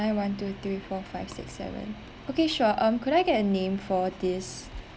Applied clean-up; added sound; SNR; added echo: none; none; none; none.